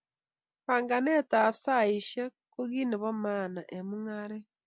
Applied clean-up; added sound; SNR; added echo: none; none; none; none.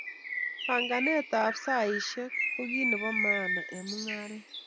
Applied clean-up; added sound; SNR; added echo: none; Bird; 1 dB; none.